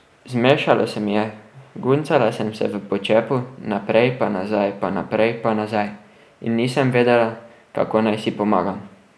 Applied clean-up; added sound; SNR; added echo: none; none; none; none.